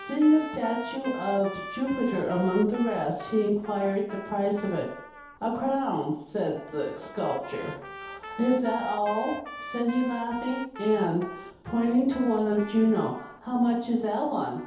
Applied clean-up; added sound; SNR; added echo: none; Trumpet; 15 dB; reverberation time 0.8 s.